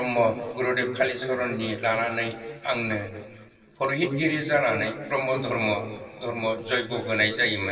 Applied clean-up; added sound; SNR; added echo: neural separator model SepFormer DNS4.